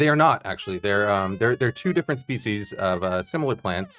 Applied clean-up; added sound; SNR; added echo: neural mask model RNNoise.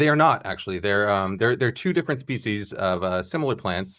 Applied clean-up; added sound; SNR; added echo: neural mask model Resemble Enhance denoiser.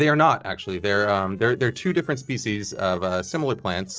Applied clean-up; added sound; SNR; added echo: neural separator model SepFormer DNS4.